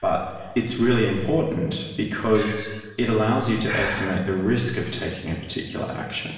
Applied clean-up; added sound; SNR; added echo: none; Breathing; 14 dB; reverberation time 1.2 s.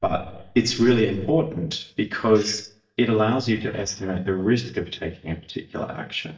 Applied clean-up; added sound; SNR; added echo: neural mask model DeepFilterNet 3.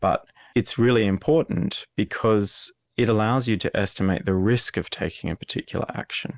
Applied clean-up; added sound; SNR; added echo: none; none; none; none.